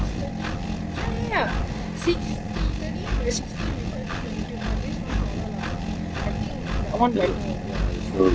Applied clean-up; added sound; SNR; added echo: none; Engine; -2 dB; none.